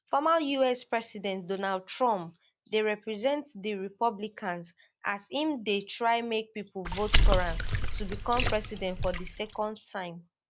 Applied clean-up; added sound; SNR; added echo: none; Water / Splash, splatter; -4 dB; none.